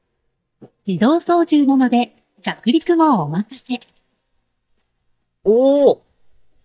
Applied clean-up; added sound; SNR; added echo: neural mask model DeepFilterNet 3.